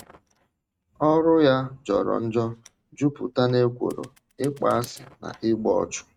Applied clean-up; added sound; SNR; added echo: neural mask model RNNoise.